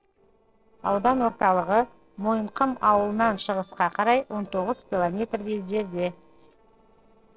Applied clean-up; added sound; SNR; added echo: neural separator model SepFormer DNS4.